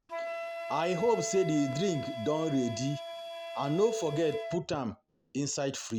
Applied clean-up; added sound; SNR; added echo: none; Wind instrument, woodwind instrument; 8 dB; none.